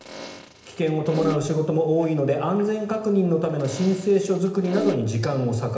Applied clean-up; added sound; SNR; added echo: none; Fart; 11 dB; reverberation time 0.8 s.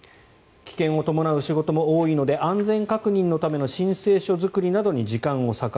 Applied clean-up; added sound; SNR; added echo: none; none; none; none.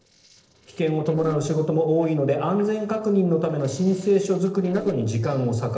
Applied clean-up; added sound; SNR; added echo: neural separator model SepFormer DNS4.